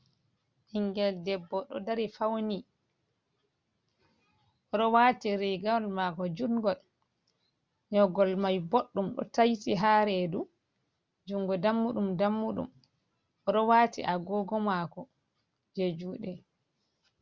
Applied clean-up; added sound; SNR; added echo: none; none; none; none.